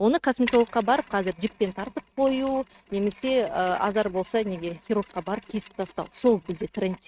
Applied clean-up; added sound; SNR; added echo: neural mask model RNNoise.